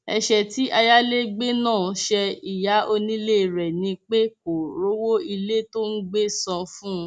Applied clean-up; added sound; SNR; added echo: none; none; none; none.